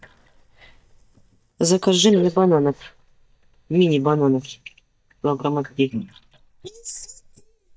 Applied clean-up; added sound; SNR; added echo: neural mask model DeepFilterNet 3.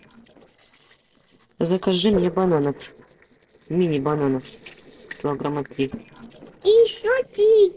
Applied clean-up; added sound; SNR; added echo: neural separator model SepFormer DNS4.